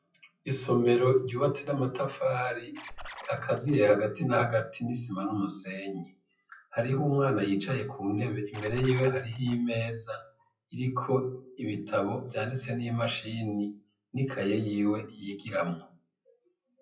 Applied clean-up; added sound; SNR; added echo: classical method WPE with log-MMSE.